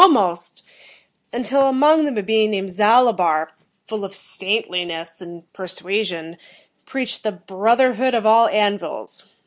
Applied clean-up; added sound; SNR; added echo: none; none; none; none.